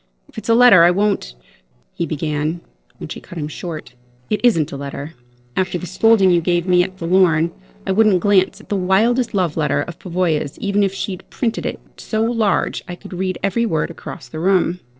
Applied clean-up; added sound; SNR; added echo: neural separator model SepFormer DNS4.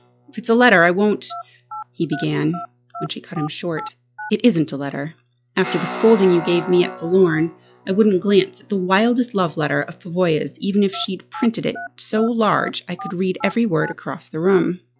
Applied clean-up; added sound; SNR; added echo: classical method log-MMSE.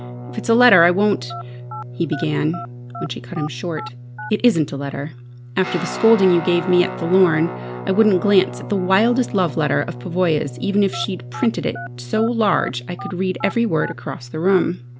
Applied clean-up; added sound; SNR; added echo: none; Guitar + Telephone; 12 dB; none.